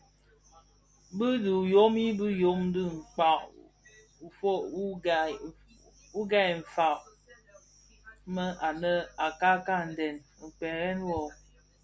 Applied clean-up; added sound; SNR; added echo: none; none; none; none.